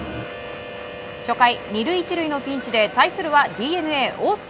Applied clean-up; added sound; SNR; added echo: none; Harmonica; 14 dB; none.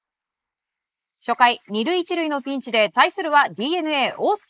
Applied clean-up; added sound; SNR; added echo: neural mask model Resemble Enhance denoiser.